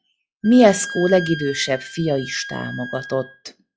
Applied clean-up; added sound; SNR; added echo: classical method log-MMSE.